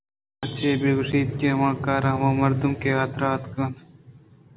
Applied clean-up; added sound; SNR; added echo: none; none; none; none.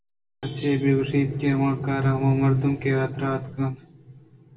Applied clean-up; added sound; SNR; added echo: none; none; none; reverberation time 0.1 s.